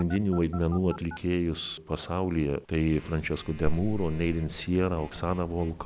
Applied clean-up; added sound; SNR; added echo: none; Telephone; 20 dB; none.